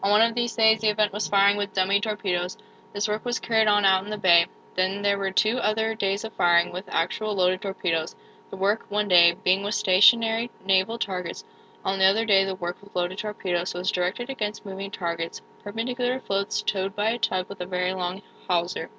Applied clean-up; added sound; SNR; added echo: none; none; none; none.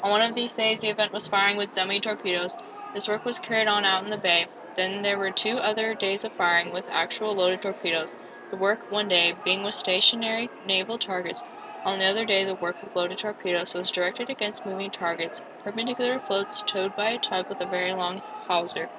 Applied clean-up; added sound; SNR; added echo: none; Cricket; 10 dB; none.